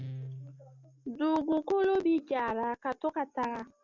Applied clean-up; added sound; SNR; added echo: none; Guitar; 17 dB; none.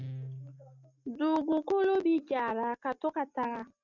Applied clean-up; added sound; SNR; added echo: neural mask model RNNoise.